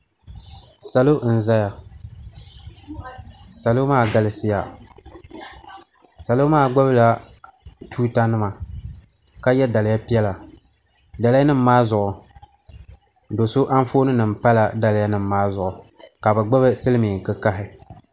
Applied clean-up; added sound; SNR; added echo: none; none; none; none.